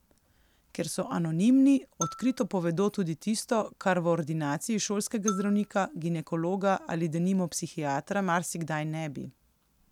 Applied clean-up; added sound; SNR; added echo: none; Marimba, xylophone; 15 dB; none.